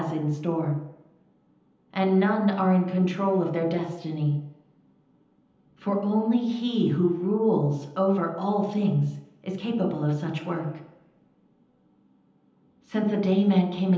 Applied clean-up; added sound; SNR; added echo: none; none; none; reverberation time 0.9 s.